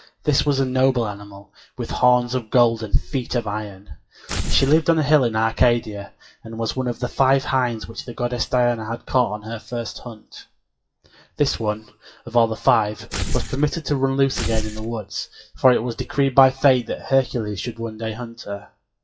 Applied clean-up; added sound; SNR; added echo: classical method WPE with log-MMSE.